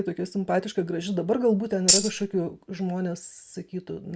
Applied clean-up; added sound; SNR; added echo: none; Tambourine; -5 dB; none.